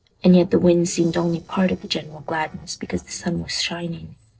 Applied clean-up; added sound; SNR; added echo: neural separator model SepFormer DNS4.